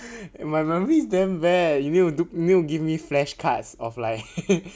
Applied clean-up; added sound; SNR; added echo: none; none; none; none.